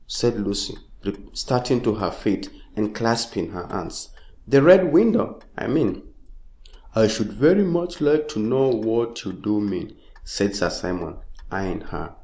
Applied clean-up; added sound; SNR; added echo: neural mask model Resemble Enhance denoiser.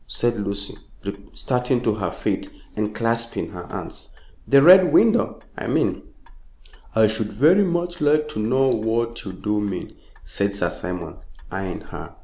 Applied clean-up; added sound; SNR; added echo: none; Clock; 18 dB; none.